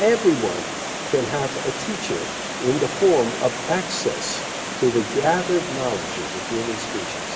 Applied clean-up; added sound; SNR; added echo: none; Water; 6 dB; reverberation time 2.2 s.